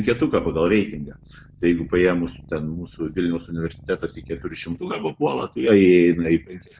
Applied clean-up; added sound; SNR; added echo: neural mask model DeepFilterNet 3.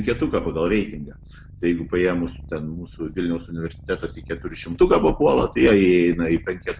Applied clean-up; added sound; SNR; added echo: none; Purr; 19 dB; none.